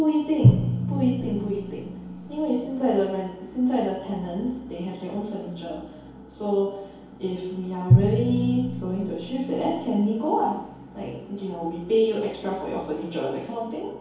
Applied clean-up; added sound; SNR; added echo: none; Drum; 2 dB; reverberation time 2.2 s.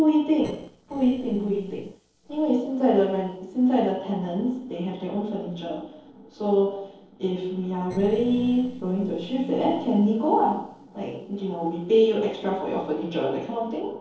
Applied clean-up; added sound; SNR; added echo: neural separator model SepFormer DNS4.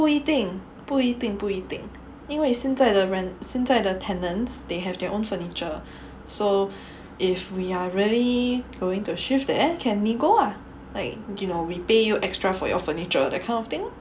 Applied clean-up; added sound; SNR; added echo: none; none; none; none.